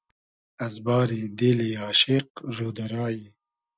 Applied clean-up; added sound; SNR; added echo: neural mask model DeepFilterNet 3.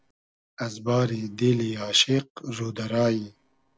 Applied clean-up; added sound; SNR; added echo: neural separator model SepFormer DNS4.